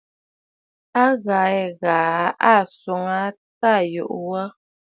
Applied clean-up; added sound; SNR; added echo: none; none; none; none.